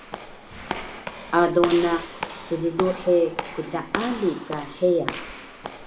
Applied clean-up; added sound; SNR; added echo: none; Walk, footsteps / Slam; 9 dB; none.